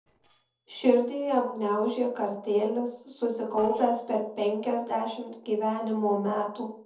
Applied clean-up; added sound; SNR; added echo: neural separator model SepFormer DNS4.